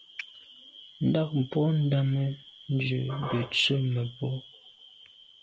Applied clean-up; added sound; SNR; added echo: none; none; none; none.